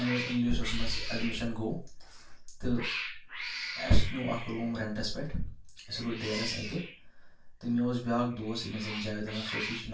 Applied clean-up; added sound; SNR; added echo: none; Cat; 11 dB; reverberation time 0.3 s.